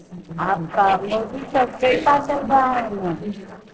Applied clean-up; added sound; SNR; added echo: neural separator model SepFormer DNS4.